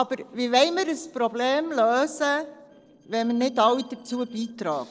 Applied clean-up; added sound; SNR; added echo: neural separator model SepFormer DNS4.